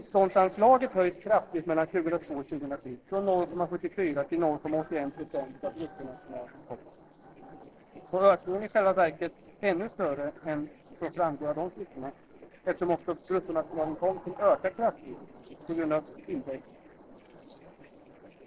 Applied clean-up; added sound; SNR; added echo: neural separator model SepFormer DNS4.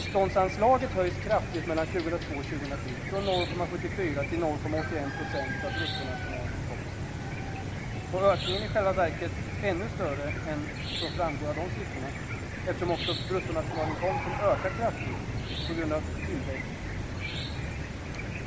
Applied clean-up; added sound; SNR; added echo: none; Cricket / Chicken, rooster; 2 dB; none.